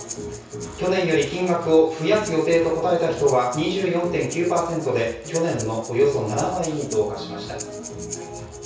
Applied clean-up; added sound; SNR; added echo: none; Breathing; 18 dB; reverberation time 0.6 s.